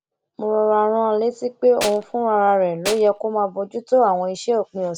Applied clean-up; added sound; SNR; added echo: none; Tools; 9 dB; none.